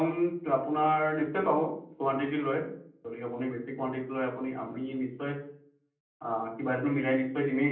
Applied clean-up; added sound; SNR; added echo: none; none; none; reverberation time 0.6 s.